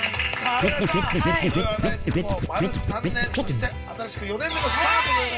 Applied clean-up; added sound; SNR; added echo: none; Scratching (performance technique); -1 dB; reverberation time 0.2 s.